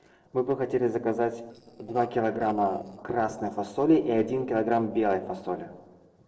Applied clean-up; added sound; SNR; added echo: neural separator model SepFormer DNS4.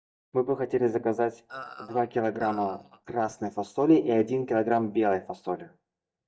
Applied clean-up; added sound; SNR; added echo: neural mask model DeepFilterNet 3.